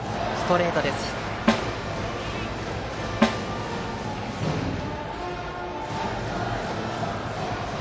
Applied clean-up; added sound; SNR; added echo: none; Snare drum; 2 dB; none.